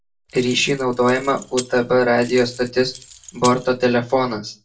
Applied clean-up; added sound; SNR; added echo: none; Keys jangling; 18 dB; reverberation time 0.2 s.